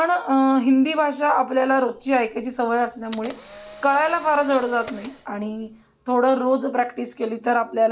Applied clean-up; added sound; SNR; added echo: none; Camera; 18 dB; none.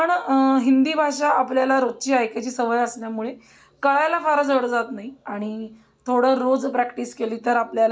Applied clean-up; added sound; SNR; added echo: none; none; none; none.